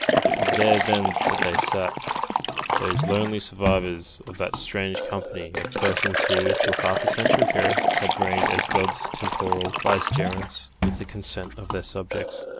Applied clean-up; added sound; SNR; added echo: none; Liquid; -3 dB; none.